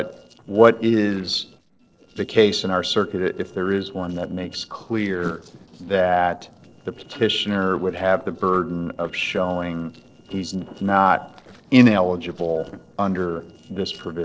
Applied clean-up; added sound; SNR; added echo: neural separator model SepFormer DNS4.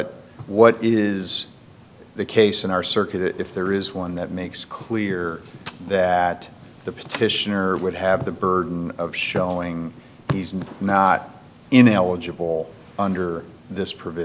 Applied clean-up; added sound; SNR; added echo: none; none; none; none.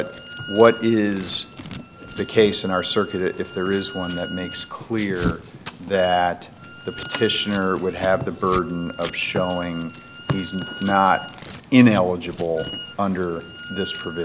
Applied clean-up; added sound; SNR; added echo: none; Scissors + Wind instrument, woodwind instrument; 13 dB; none.